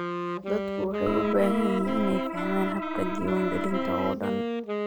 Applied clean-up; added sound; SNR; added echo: none; Wind instrument, woodwind instrument + Organ; 0 dB; none.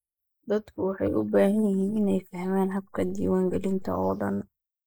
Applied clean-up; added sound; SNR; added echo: neural mask model Resemble Enhance denoiser.